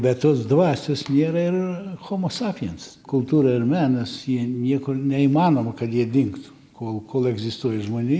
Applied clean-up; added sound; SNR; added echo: none; none; none; none.